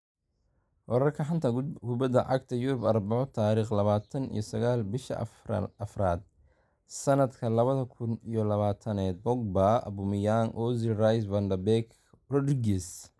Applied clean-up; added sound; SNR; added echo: neural mask model Resemble Enhance denoiser.